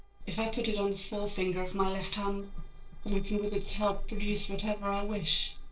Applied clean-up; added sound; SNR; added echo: neural separator model SepFormer DNS4.